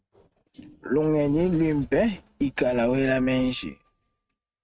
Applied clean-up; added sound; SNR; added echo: neural mask model RNNoise.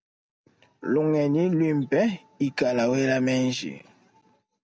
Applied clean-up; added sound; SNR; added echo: none; none; none; none.